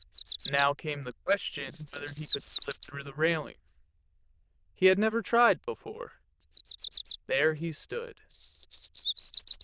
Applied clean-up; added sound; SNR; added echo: neural diffusion model UNIVERSE++.